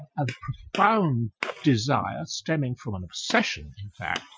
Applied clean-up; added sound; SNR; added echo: classical method Wiener filter.